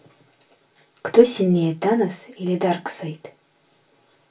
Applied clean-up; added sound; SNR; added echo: none; none; none; reverberation time 0.2 s.